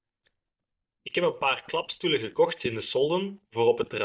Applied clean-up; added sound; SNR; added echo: neural mask model DeepFilterNet 3.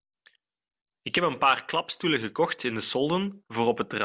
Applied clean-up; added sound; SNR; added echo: none; none; none; none.